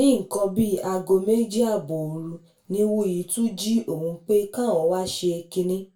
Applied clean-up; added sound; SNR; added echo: none; none; none; reverberation time 0.2 s.